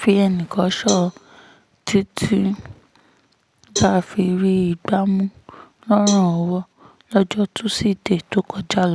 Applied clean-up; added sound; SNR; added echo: none; Cowbell; 14 dB; none.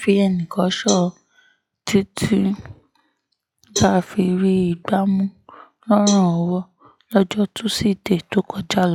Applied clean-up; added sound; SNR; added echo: classical method log-MMSE.